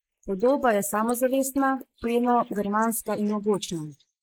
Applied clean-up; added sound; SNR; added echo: neural mask model Resemble Enhance denoiser.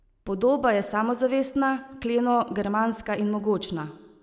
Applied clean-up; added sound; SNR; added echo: none; none; none; none.